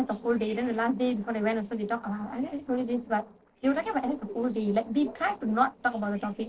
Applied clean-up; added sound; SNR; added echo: neural separator model SepFormer DNS4.